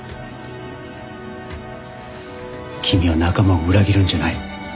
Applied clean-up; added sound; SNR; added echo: none; none; none; none.